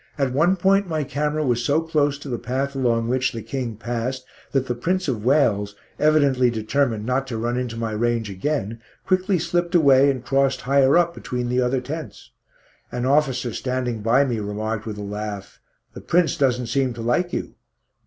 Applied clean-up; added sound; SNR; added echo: none; none; none; none.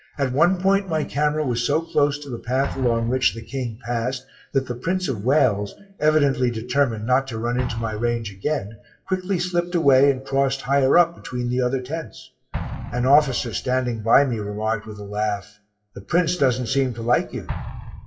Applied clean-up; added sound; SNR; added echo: classical method WPE with log-MMSE.